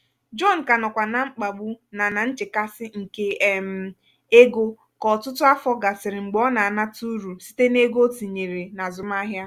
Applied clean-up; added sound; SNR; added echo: none; none; none; none.